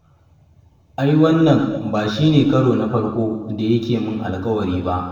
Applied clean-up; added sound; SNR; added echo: none; none; none; reverberation time 1.2 s.